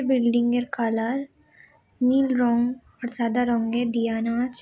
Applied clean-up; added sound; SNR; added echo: none; none; none; none.